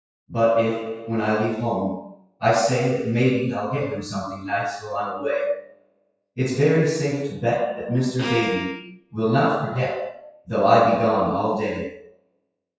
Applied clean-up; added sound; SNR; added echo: classical method WPE with log-MMSE.